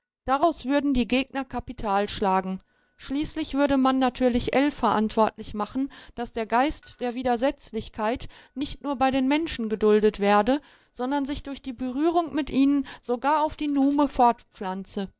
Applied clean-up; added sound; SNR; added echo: neural mask model DeepFilterNet 3.